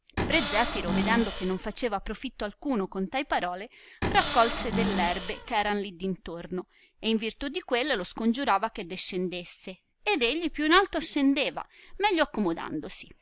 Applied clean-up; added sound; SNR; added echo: none; Cupboard open or close / Door; 3 dB; none.